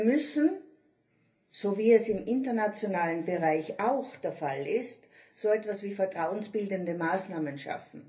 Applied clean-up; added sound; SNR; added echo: none; none; none; reverberation time 0.3 s.